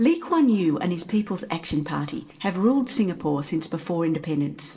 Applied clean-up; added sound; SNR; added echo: neural separator model SepFormer DNS4.